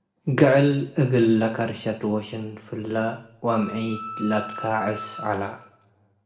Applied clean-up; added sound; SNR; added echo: none; Wind instrument, woodwind instrument; 13 dB; reverberation time 0.6 s.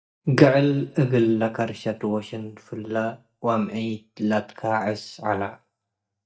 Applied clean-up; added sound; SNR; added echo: neural mask model DeepFilterNet 3.